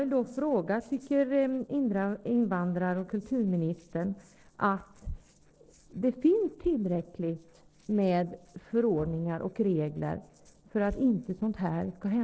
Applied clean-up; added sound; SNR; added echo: neural separator model SepFormer DNS4.